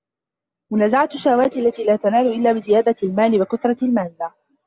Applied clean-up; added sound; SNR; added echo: none; none; none; none.